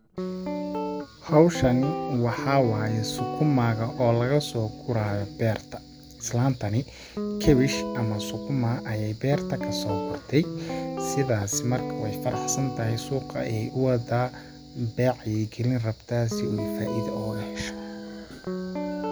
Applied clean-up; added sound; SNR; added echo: none; Guitar; 7 dB; none.